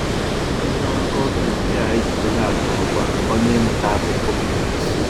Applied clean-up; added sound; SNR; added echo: none; Water; -5 dB; none.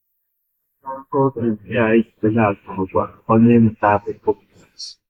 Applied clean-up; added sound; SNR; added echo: neural mask model Resemble Enhance denoiser.